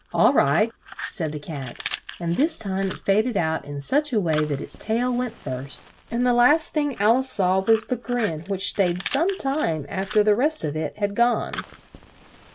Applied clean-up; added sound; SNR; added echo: none; Fire; 16 dB; none.